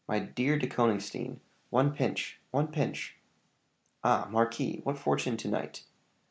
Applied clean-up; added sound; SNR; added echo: none; none; none; none.